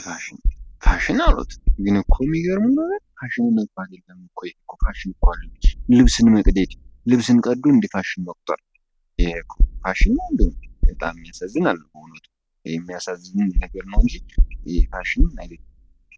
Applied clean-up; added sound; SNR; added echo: none; Knock; 0 dB; none.